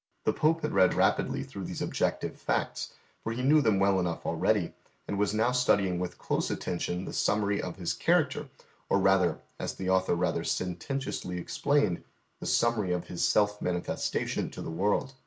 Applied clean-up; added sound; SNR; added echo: none; none; none; none.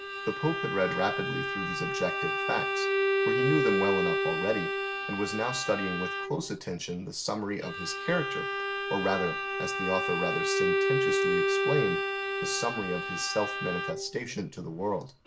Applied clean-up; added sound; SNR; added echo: none; Bowed string instrument; -2 dB; none.